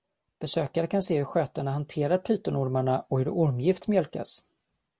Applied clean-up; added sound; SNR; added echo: none; none; none; none.